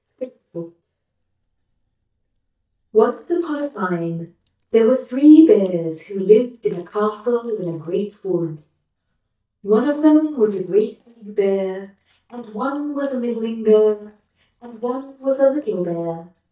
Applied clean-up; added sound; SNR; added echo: neural mask model DeepFilterNet 3.